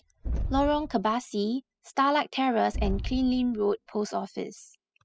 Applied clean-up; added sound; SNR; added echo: classical method spectral subtraction.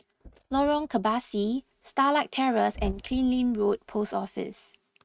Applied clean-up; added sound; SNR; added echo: neural mask model RNNoise.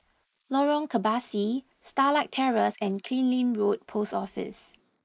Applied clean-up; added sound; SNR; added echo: neural mask model Resemble Enhance denoiser.